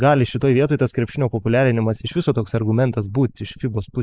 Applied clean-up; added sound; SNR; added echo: neural mask model Resemble Enhance denoiser.